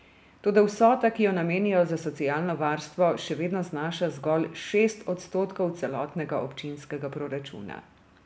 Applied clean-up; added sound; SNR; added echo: none; none; none; none.